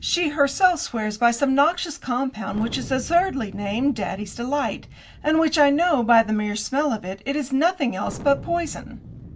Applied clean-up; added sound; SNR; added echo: none; Thunder; 18 dB; none.